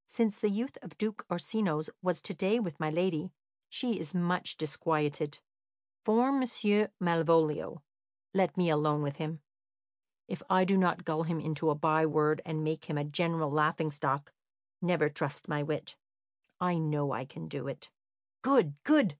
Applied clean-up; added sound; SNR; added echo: none; none; none; none.